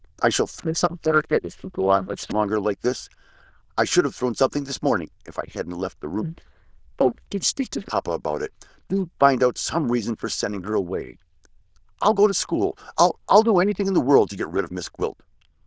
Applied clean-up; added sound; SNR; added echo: neural diffusion model UNIVERSE++.